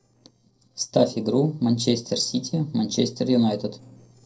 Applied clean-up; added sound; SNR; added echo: neural separator model SepFormer DNS4.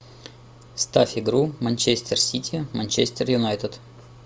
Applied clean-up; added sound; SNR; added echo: none; none; none; none.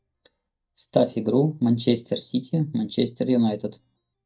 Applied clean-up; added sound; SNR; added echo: neural mask model DeepFilterNet 3.